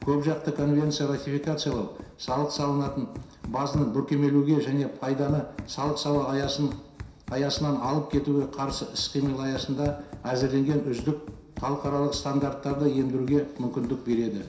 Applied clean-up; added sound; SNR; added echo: none; Run; 15 dB; reverberation time 0.7 s.